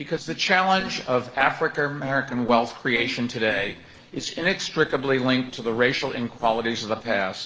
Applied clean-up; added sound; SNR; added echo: neural separator model SepFormer DNS4.